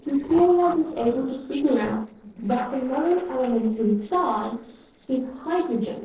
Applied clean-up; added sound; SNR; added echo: neural separator model SepFormer DNS4.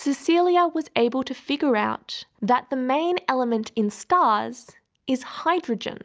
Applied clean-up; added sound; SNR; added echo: none; none; none; none.